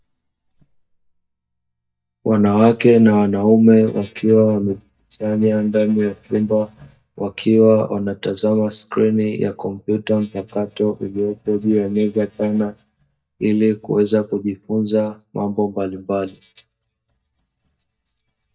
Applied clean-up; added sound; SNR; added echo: neural mask model DeepFilterNet 3.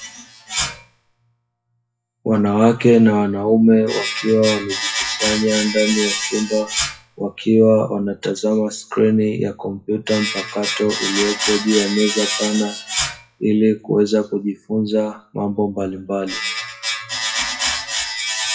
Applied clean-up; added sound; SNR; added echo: classical method WPE with log-MMSE.